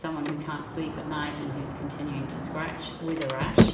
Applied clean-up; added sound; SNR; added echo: none; Sliding door; -4 dB; reverberation time 1.0 s.